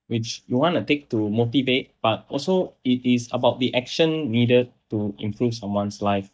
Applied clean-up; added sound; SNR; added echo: neural mask model DeepFilterNet 3.